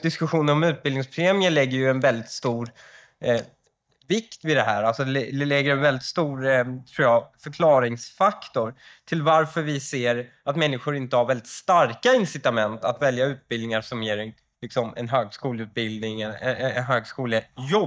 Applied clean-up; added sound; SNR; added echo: neural mask model DeepFilterNet 3.